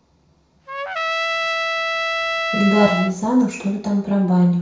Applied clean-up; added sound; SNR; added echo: none; Trumpet; 3 dB; reverberation time 0.6 s.